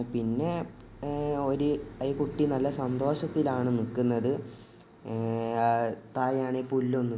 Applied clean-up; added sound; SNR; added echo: none; none; none; none.